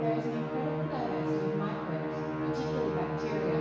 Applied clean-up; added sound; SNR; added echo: none; Musical instrument; -5 dB; reverberation time 0.9 s.